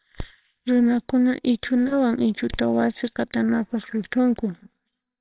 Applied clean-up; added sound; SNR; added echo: neural separator model SepFormer WHAMR!.